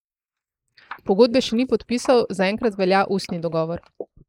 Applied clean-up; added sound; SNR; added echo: neural mask model Resemble Enhance denoiser.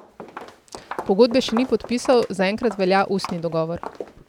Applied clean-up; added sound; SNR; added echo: none; Walk, footsteps; 14 dB; none.